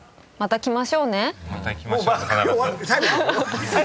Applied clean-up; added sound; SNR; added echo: none; none; none; none.